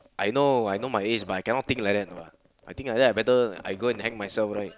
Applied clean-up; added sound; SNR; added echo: none; none; none; none.